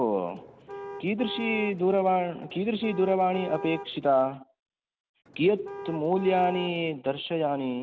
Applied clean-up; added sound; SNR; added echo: none; Car; 13 dB; none.